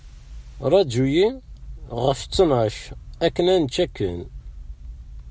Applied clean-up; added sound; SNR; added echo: none; none; none; none.